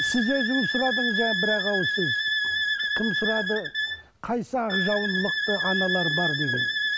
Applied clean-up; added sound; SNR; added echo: none; Wind instrument, woodwind instrument; -2 dB; none.